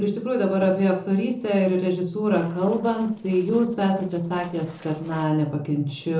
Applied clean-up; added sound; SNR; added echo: neural separator model SepFormer DNS4.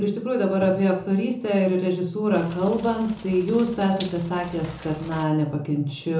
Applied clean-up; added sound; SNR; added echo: none; Bathtub (filling or washing); 11 dB; reverberation time 0.5 s.